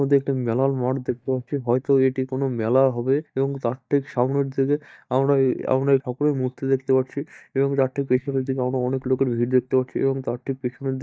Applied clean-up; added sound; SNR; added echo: neural mask model DeepFilterNet 3.